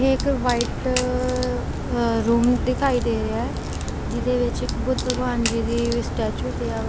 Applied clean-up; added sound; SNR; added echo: none; Crack; 3 dB; none.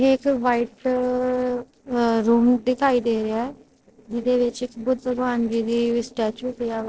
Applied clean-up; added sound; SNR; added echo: neural separator model SepFormer DNS4.